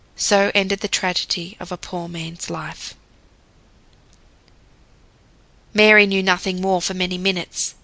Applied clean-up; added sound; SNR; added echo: none; none; none; none.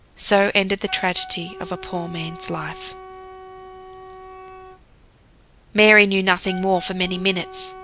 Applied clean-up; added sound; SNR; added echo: none; Wind instrument, woodwind instrument; 17 dB; none.